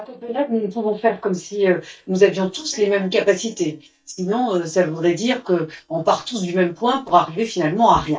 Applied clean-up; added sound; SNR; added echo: neural mask model DeepFilterNet 3.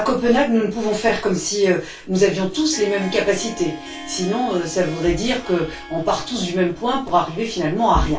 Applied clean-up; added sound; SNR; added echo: none; Harp; 18 dB; reverberation time 0.2 s.